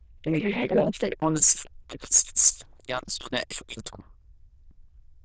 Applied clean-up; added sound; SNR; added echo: neural diffusion model UNIVERSE++.